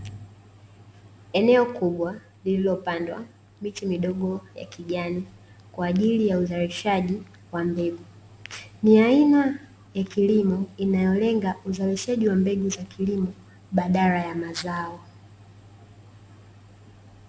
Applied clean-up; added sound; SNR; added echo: none; none; none; none.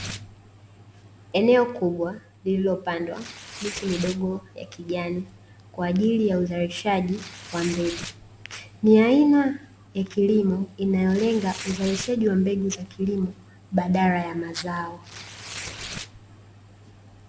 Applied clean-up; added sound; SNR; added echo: none; Tearing; 18 dB; none.